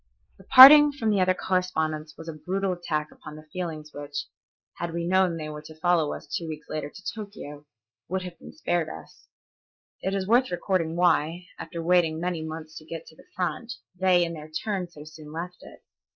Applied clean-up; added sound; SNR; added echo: neural mask model Resemble Enhance denoiser.